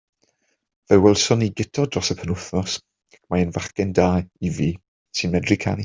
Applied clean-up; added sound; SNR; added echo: none; none; none; none.